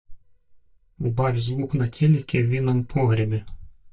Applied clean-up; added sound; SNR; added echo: neural mask model DeepFilterNet 3.